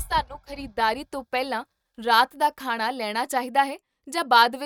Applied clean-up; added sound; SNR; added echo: neural mask model RNNoise.